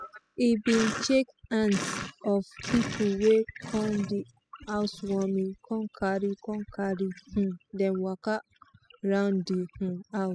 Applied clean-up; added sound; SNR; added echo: classical method spectral subtraction.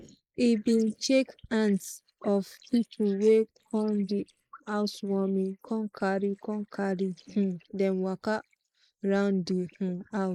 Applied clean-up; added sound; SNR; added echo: neural mask model Resemble Enhance denoiser.